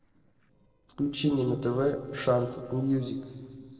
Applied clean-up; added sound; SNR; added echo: neural separator model SepFormer DNS4.